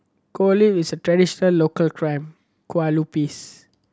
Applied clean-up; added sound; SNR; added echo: none; none; none; none.